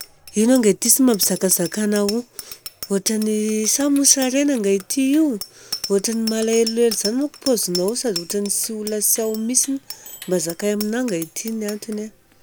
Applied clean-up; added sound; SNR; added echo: none; Bicycle bell; 15 dB; none.